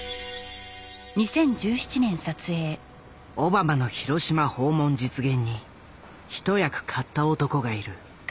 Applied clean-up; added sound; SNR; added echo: none; none; none; none.